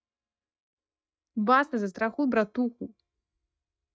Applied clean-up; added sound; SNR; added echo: neural mask model DeepFilterNet 3.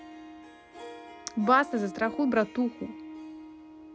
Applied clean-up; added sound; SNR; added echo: none; Harp; 13 dB; none.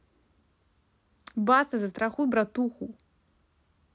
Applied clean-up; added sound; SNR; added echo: none; none; none; none.